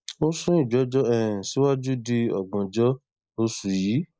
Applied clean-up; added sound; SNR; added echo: neural mask model Resemble Enhance denoiser.